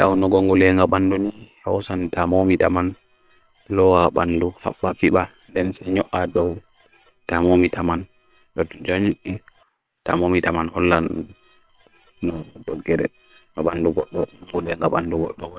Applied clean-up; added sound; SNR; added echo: neural separator model SepFormer WHAM!.